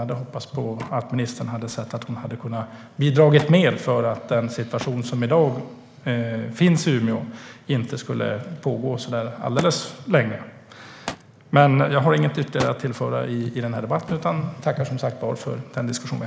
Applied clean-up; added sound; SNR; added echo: none; Thump, thud; 19 dB; none.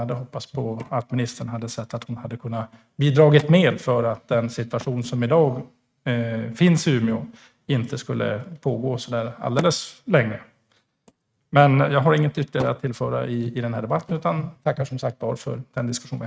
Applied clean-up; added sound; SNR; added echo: neural mask model RNNoise.